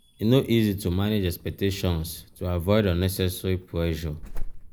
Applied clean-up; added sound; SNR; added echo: none; Alarm / Insect; 12 dB; none.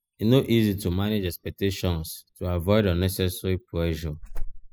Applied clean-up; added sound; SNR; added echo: classical method spectral subtraction.